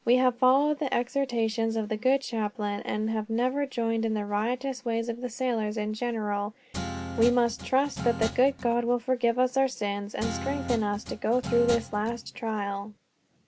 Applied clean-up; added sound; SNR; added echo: none; Guitar; 9 dB; none.